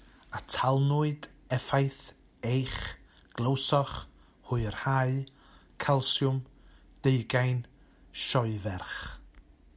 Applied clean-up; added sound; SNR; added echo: none; none; none; none.